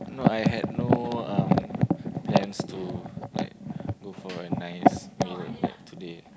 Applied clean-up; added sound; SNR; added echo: none; none; none; none.